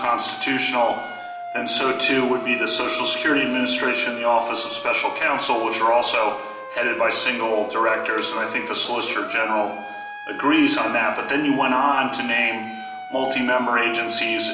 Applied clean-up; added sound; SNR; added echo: none; Siren; 11 dB; reverberation time 0.8 s.